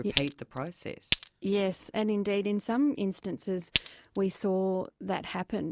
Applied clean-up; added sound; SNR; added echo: none; Glass; 0 dB; none.